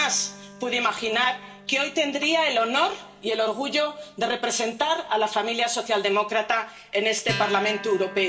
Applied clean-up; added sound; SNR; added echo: none; Acoustic guitar; 16 dB; reverberation time 0.5 s.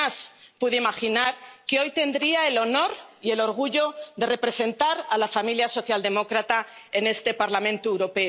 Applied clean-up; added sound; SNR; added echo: none; none; none; none.